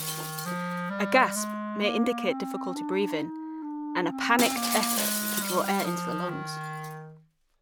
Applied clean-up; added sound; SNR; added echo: none; Wind instrument, woodwind instrument + Shatter; 2 dB; none.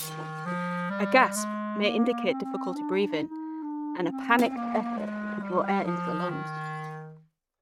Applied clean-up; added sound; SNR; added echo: neural mask model RNNoise.